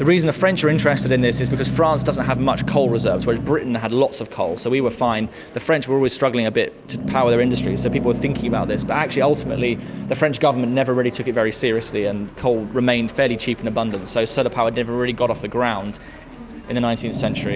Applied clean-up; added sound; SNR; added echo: none; none; none; none.